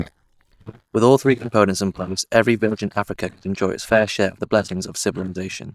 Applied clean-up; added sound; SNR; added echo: neural mask model DeepFilterNet 3.